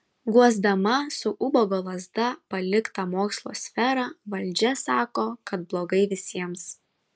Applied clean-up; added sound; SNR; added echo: none; none; none; none.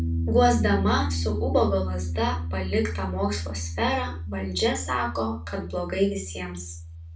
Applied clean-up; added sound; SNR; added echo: none; Piano; 3 dB; reverberation time 0.3 s.